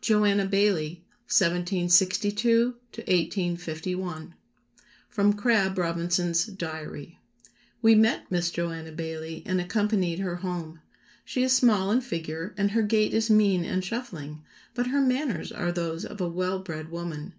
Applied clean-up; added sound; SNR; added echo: none; none; none; reverberation time 0.2 s.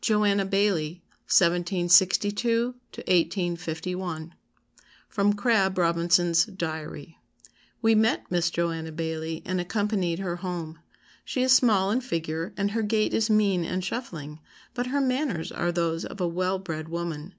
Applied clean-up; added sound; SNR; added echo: none; none; none; none.